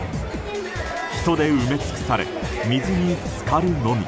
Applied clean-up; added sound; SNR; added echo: none; none; none; none.